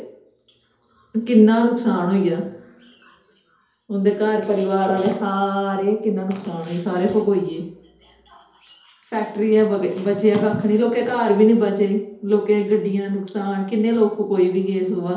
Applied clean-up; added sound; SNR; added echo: none; none; none; reverberation time 2.2 s.